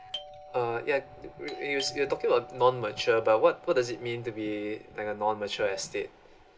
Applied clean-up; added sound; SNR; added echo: none; Doorbell; 18 dB; none.